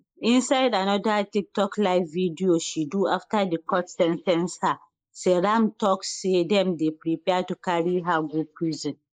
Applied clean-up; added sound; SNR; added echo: neural mask model Resemble Enhance denoiser.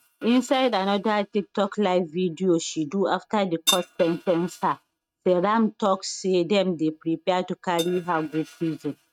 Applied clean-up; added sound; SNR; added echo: neural mask model RNNoise.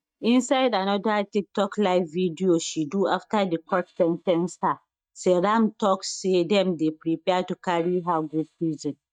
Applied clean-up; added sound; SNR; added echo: neural mask model DeepFilterNet 3.